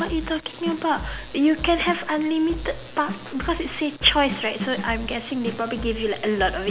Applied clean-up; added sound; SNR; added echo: none; Drum kit; 11 dB; none.